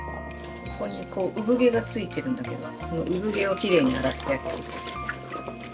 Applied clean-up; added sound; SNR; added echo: none; none; none; none.